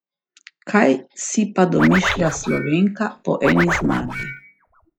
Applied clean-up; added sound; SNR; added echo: classical method log-MMSE.